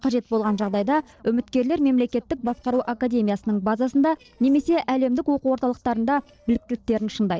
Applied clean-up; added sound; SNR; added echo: neural separator model SepFormer DNS4.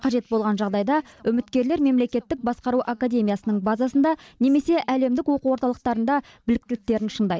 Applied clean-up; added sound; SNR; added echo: none; none; none; none.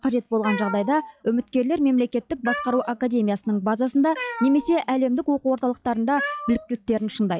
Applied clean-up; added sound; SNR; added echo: classical method log-MMSE.